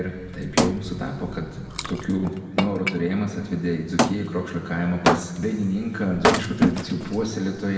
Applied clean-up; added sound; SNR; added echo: none; Wood; 1 dB; reverberation time 2.3 s.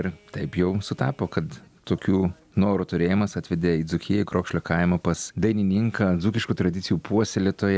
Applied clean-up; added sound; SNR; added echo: none; none; none; none.